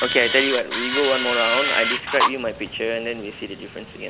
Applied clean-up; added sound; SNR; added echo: none; Camera; 2 dB; none.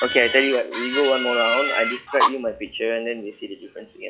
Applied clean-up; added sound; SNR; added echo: classical method log-MMSE.